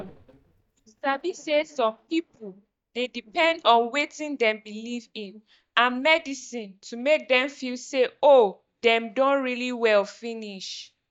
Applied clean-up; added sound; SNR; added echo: neural mask model DeepFilterNet 3.